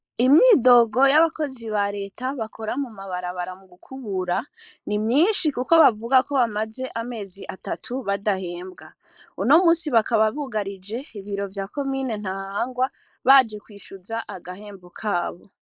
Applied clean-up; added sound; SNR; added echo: neural mask model Resemble Enhance denoiser.